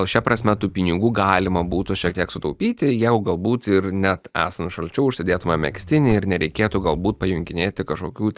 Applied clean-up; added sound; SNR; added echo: neural mask model DeepFilterNet 3.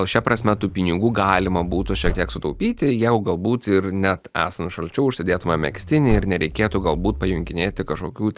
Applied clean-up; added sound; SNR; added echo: none; Zipper (clothing) + Slam / Car; 11 dB; none.